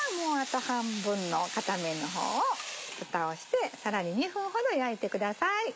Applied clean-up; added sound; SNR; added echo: none; none; none; none.